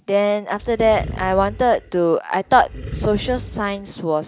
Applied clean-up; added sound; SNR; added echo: none; Animal; 12 dB; none.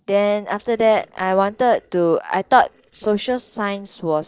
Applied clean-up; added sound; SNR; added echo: neural separator model SepFormer DNS4.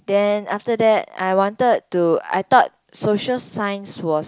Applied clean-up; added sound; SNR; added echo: none; none; none; none.